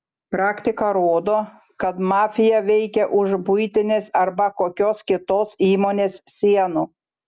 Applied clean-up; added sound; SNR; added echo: none; none; none; none.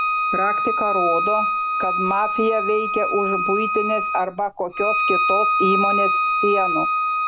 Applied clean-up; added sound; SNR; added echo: none; Bowed string instrument; -3 dB; none.